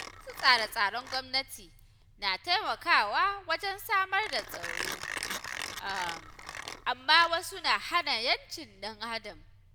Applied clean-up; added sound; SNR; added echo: none; Mechanisms; 12 dB; none.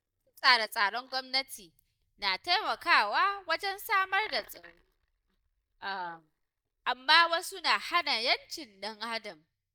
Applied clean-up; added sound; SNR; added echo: neural mask model DeepFilterNet 3.